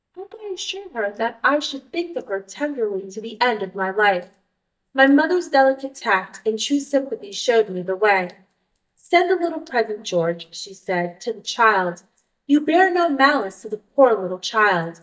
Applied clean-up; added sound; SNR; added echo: neural mask model DeepFilterNet 3.